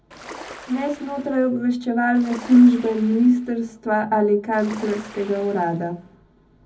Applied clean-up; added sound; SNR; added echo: none; Ocean; 20 dB; reverberation time 0.4 s.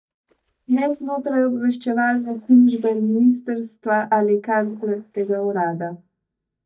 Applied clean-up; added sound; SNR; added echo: neural mask model DeepFilterNet 3.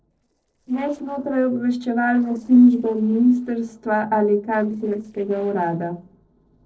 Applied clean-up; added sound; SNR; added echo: neural separator model SepFormer DNS4.